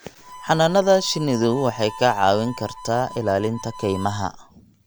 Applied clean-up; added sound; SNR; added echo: none; Harmonica; 16 dB; none.